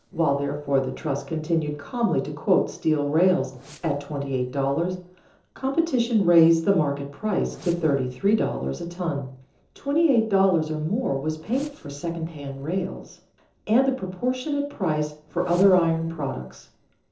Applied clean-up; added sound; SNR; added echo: neural separator model SepFormer DNS4.